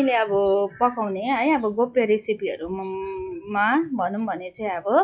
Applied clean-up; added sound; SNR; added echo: classical method log-MMSE.